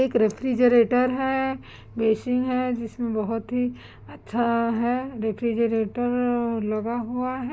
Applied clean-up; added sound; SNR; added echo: none; none; none; none.